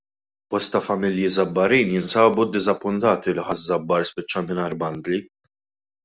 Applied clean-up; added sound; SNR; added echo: none; none; none; none.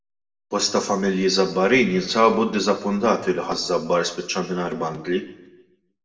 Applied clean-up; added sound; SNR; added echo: none; none; none; reverberation time 0.7 s.